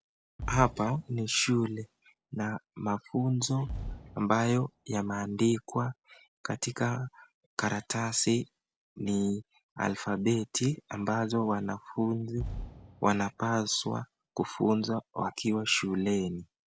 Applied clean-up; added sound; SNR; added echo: none; Fireworks; 14 dB; none.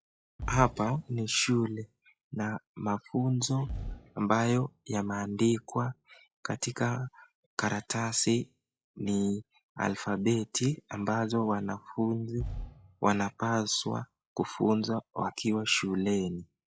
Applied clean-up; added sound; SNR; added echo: classical method log-MMSE.